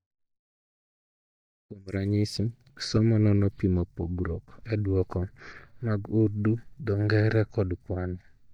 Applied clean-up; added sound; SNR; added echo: neural mask model DeepFilterNet 3.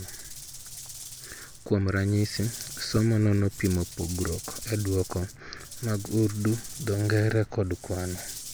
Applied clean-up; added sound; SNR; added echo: none; Rattle / Rattle (instrument); 14 dB; none.